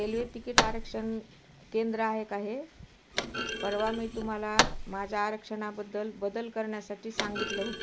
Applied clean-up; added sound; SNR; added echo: none; Thump, thud; 1 dB; none.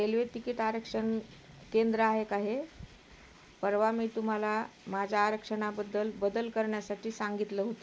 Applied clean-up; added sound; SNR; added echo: none; none; none; none.